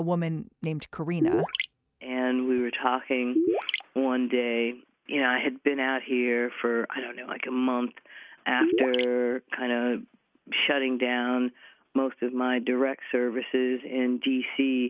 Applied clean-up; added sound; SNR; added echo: neural mask model RNNoise.